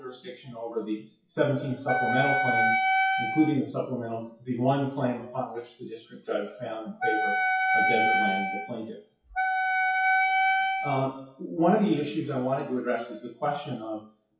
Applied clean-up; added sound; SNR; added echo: classical method WPE with log-MMSE.